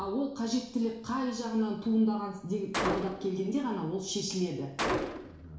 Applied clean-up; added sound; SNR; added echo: none; Gunshot, gunfire; 7 dB; reverberation time 0.7 s.